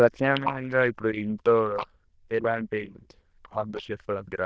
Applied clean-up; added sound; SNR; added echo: neural diffusion model UNIVERSE++.